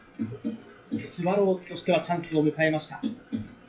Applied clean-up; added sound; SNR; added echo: classical method WPE with log-MMSE.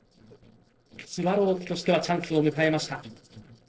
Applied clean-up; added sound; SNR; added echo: neural separator model SepFormer DNS4.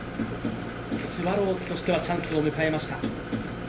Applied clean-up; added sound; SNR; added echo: none; Idling; 6 dB; reverberation time 0.3 s.